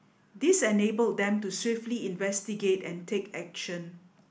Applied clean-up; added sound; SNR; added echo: none; none; none; none.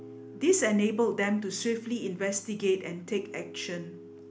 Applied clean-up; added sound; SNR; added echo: none; Piano; 18 dB; none.